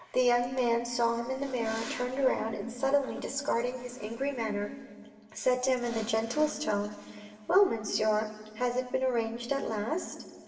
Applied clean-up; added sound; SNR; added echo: none; none; none; reverberation time 2.0 s.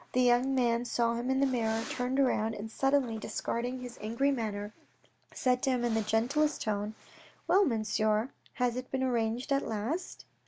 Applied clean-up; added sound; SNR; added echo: none; none; none; none.